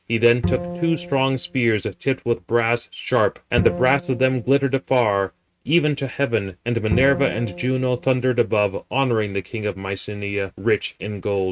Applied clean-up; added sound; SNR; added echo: neural mask model RNNoise.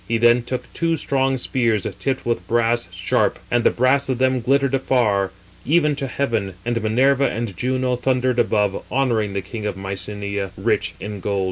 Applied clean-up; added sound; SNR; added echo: none; none; none; none.